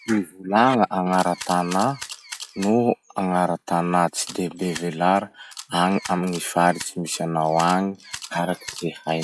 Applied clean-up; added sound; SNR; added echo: classical method log-MMSE.